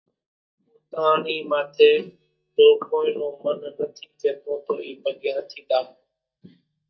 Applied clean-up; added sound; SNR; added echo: neural mask model DeepFilterNet 3.